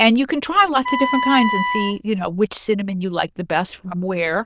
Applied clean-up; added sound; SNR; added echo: neural diffusion model UNIVERSE++.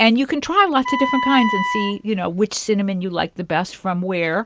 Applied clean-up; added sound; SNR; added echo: none; Wind instrument, woodwind instrument; 5 dB; none.